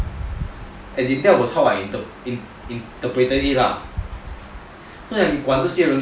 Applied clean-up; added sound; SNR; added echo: none; none; none; none.